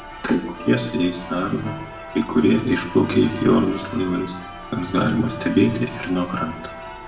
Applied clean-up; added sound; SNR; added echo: none; Church bell; 13 dB; reverberation time 0.6 s.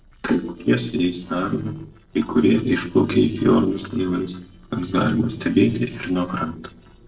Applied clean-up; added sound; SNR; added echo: neural separator model SepFormer DNS4.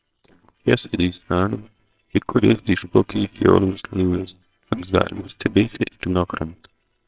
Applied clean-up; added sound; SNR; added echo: neural separator model SepFormer WHAMR!.